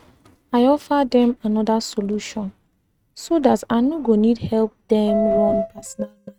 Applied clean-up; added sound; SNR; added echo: neural mask model RNNoise.